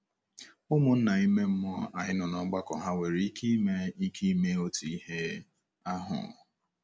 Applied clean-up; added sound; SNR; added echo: none; none; none; none.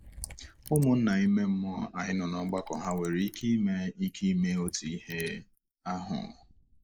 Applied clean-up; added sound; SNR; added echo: neural mask model Resemble Enhance denoiser.